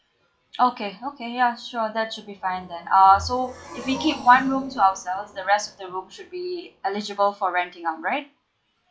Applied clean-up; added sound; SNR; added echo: classical method log-MMSE.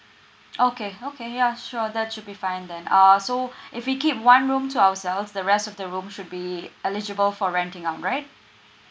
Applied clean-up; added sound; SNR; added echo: none; none; none; none.